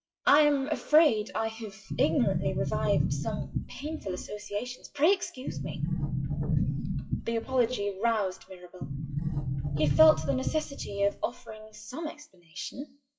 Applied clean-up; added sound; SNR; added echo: classical method WPE with log-MMSE.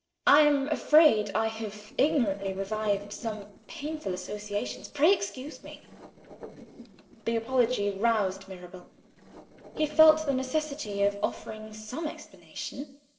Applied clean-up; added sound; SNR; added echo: neural separator model SepFormer DNS4.